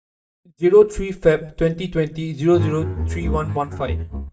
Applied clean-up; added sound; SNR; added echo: neural mask model DeepFilterNet 3.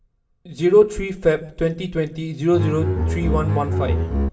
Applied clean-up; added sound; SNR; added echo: none; Bowed string instrument; 0 dB; reverberation time 0.8 s.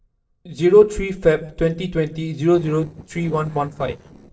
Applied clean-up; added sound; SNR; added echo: neural separator model SepFormer DNS4.